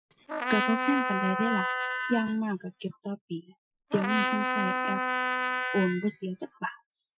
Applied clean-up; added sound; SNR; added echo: classical method Wiener filter.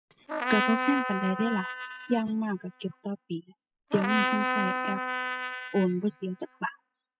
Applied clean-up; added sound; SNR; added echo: classical method spectral subtraction.